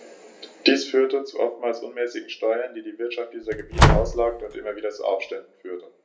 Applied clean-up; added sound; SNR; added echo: none; Slam; -4 dB; reverberation time 0.3 s.